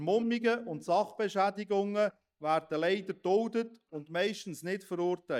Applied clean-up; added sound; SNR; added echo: neural mask model DeepFilterNet 3.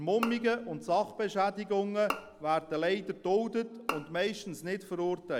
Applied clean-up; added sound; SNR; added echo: none; Bowed string instrument; 12 dB; none.